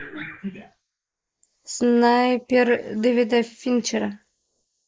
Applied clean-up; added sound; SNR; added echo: neural mask model Resemble Enhance denoiser.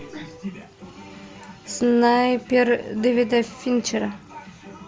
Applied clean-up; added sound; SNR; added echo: none; none; none; none.